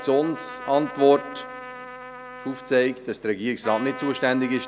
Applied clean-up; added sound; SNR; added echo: none; Trumpet; 14 dB; none.